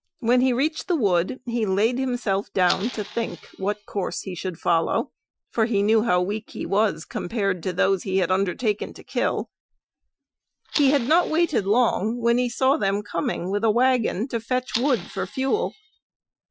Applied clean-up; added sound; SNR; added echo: classical method Wiener filter.